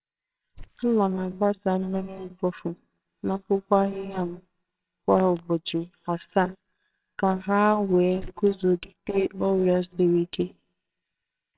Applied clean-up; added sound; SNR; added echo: neural separator model SepFormer WHAMR!.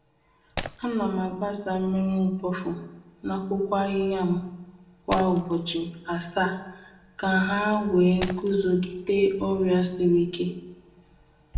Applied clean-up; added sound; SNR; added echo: none; Shatter; 14 dB; reverberation time 0.7 s.